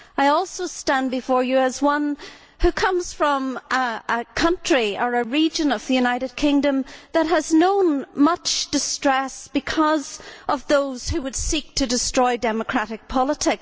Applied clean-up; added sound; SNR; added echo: none; none; none; none.